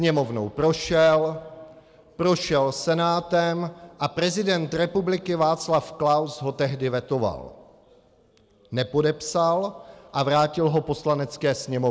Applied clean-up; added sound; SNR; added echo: none; none; none; none.